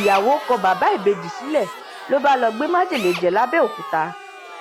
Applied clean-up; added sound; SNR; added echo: none; Drill + Crowd; 12 dB; none.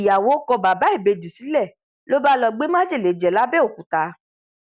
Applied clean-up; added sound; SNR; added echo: none; none; none; none.